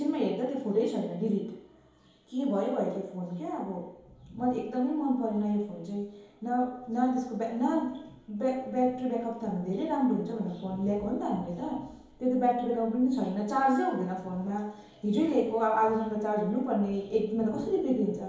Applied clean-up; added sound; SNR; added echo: none; none; none; reverberation time 2.2 s.